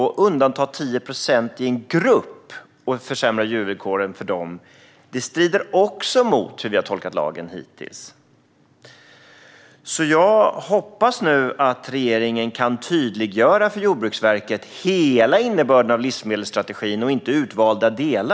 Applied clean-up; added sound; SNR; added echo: none; none; none; none.